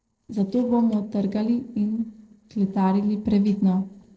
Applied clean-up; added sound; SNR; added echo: neural separator model SepFormer DNS4.